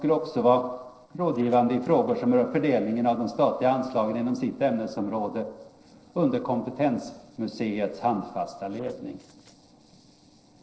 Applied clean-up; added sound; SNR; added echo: neural separator model SepFormer DNS4.